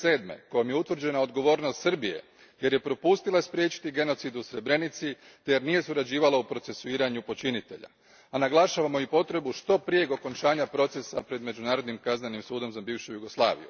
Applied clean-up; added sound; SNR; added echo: none; none; none; none.